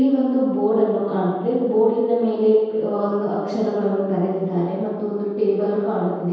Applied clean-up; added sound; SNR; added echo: none; none; none; reverberation time 1.2 s.